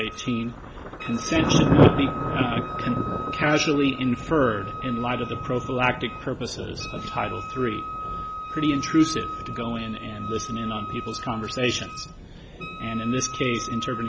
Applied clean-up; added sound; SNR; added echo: none; Thunder + Wind instrument, woodwind instrument; 2 dB; none.